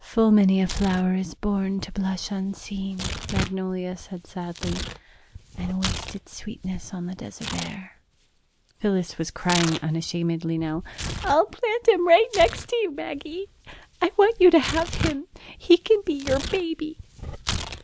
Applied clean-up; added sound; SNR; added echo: none; Tearing; 11 dB; none.